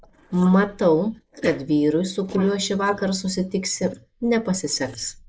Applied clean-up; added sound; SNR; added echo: neural mask model Resemble Enhance denoiser.